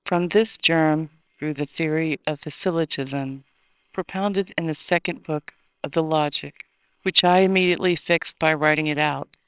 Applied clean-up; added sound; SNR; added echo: neural separator model SepFormer WHAMR!.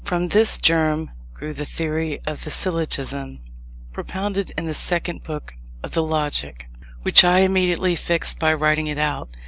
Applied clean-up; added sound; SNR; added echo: none; none; none; none.